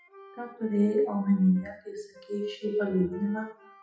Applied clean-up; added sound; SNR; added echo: classical method WPE with log-MMSE.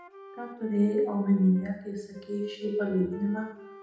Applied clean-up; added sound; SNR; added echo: none; Wind instrument, woodwind instrument; 19 dB; reverberation time 0.8 s.